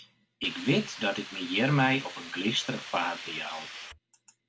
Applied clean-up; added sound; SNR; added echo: none; Hiss; 12 dB; none.